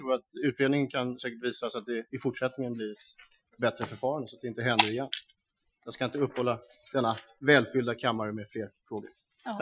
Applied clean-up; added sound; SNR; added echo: classical method Wiener filter.